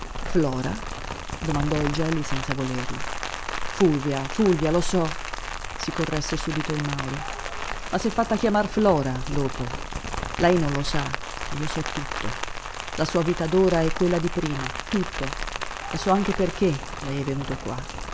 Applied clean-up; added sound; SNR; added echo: none; Rain + Purr; 4 dB; none.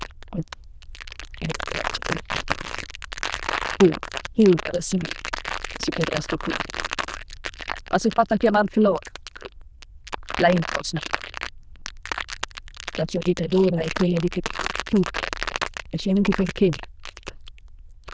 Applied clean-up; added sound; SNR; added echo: neural diffusion model UNIVERSE++.